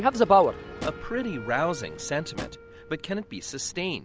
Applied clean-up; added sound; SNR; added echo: none; Drawer open or close + Wind instrument, woodwind instrument; 16 dB; none.